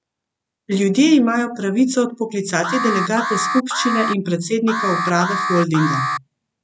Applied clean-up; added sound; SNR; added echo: none; Alarm; 3 dB; none.